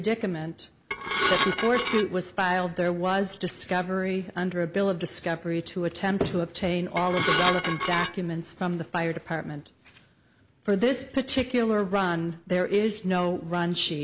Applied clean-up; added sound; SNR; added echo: none; Dishes, pots, and pans / Glass; 0 dB; none.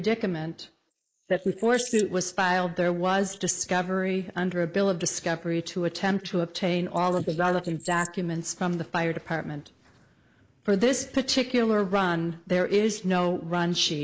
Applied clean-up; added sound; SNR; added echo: neural mask model Resemble Enhance denoiser.